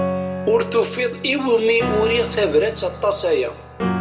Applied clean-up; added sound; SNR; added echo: none; Piano; 7 dB; reverberation time 2.1 s.